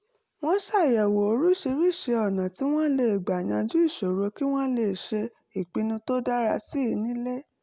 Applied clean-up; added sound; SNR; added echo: none; none; none; none.